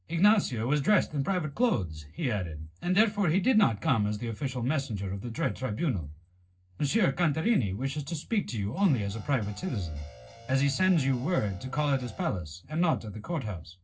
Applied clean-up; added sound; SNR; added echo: neural separator model SepFormer DNS4.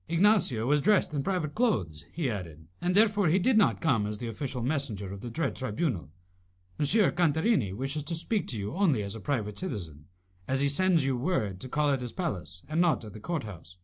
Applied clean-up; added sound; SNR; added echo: none; none; none; none.